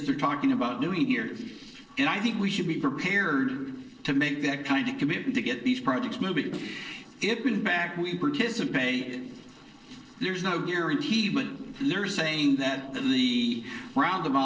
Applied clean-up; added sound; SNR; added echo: neural separator model SepFormer DNS4.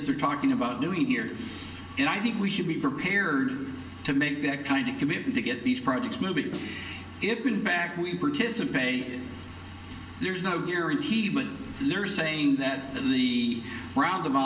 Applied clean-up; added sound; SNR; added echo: none; Snare drum; 19 dB; reverberation time 2.7 s.